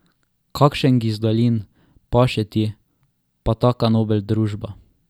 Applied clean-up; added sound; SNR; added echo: none; none; none; none.